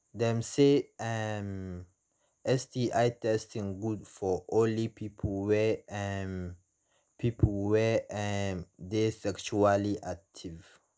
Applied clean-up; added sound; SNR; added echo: none; none; none; none.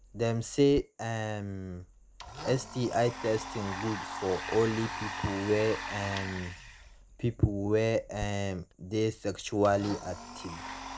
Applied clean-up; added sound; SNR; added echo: none; Domestic sounds, home sounds; 11 dB; none.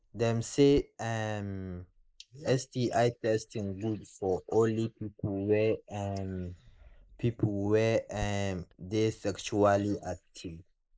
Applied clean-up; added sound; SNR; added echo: neural mask model Resemble Enhance denoiser.